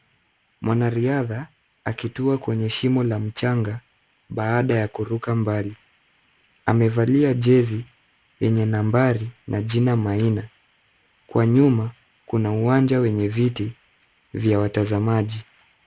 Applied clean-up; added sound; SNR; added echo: none; none; none; none.